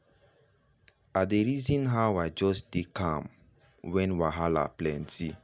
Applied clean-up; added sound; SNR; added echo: none; none; none; none.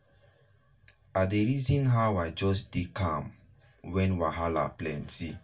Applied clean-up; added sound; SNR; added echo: none; none; none; reverberation time 0.2 s.